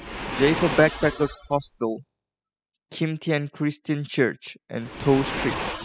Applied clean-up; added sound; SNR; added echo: classical method spectral subtraction.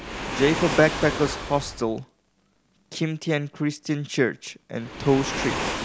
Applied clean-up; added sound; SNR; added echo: none; Waves, surf; 7 dB; none.